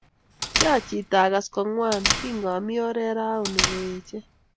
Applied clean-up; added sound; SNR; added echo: none; Door; 4 dB; none.